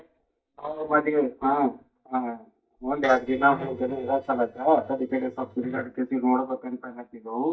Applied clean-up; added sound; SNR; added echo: neural mask model DeepFilterNet 3.